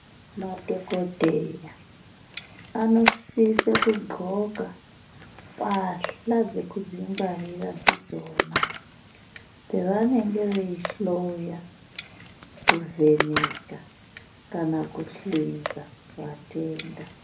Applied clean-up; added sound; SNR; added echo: none; Camera; 5 dB; reverberation time 0.3 s.